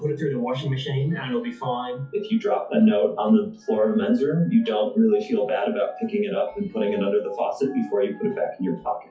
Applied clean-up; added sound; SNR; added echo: classical method WPE with log-MMSE.